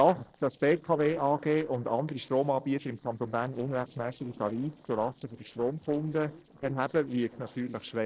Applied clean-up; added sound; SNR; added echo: neural separator model SepFormer DNS4.